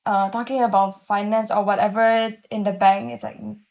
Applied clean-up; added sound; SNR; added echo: neural mask model Resemble Enhance denoiser.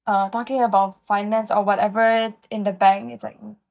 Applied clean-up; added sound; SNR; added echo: neural mask model DeepFilterNet 3.